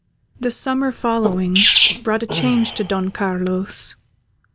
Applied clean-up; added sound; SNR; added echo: none; Sneeze; 1 dB; none.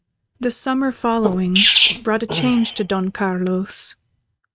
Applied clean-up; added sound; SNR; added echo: neural mask model RNNoise.